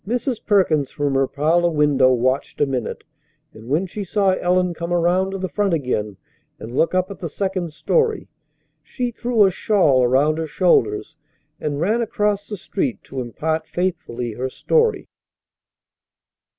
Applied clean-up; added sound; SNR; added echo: none; none; none; none.